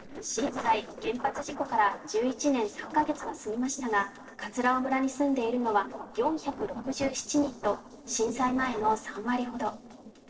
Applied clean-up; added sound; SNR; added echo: neural separator model SepFormer DNS4.